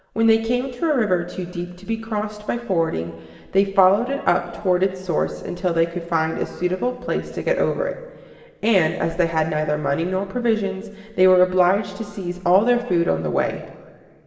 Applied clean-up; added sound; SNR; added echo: none; none; none; reverberation time 2.0 s.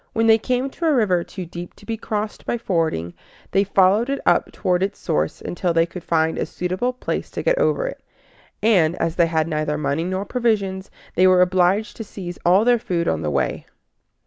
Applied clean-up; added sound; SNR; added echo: none; none; none; none.